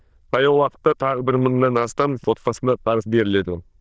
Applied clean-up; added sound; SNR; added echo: neural diffusion model UNIVERSE++.